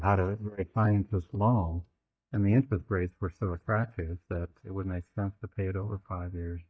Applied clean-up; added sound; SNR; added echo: neural mask model DeepFilterNet 3.